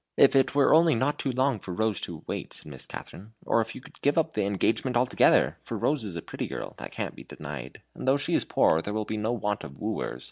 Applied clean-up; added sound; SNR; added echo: none; none; none; none.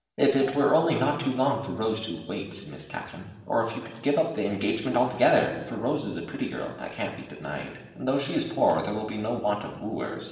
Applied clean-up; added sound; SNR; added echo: neural separator model SepFormer DNS4.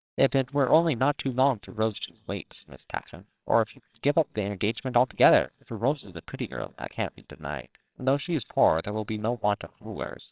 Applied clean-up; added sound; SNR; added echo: neural separator model SepFormer WHAMR!.